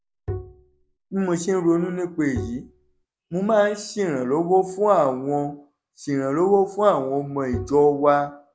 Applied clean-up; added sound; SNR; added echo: none; Bowed string instrument; 11 dB; none.